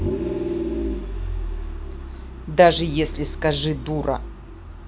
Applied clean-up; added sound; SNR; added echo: none; Vehicle; 5 dB; none.